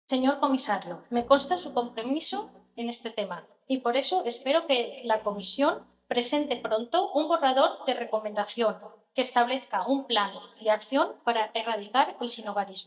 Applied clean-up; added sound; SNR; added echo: neural mask model DeepFilterNet 3.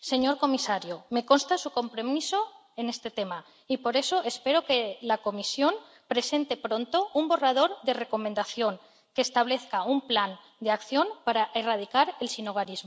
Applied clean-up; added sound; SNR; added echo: none; none; none; none.